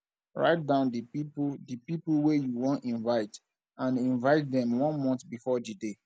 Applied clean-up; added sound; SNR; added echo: none; none; none; none.